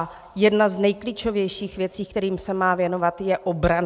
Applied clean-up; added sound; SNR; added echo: none; none; none; none.